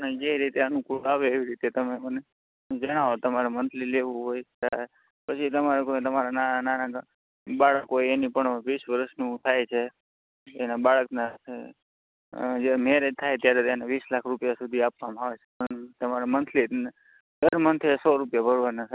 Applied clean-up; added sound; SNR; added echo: none; none; none; none.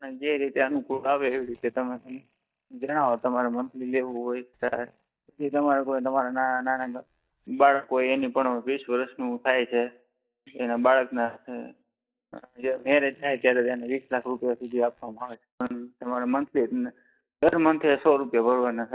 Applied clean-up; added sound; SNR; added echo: neural mask model DeepFilterNet 3.